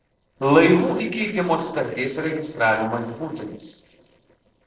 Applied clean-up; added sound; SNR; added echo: neural separator model SepFormer DNS4.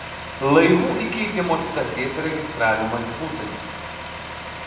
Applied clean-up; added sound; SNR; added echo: none; Truck; 10 dB; reverberation time 1.2 s.